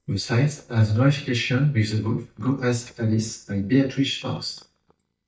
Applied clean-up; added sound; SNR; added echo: neural mask model DeepFilterNet 3.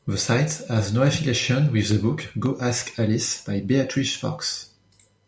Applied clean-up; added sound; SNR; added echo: none; none; none; none.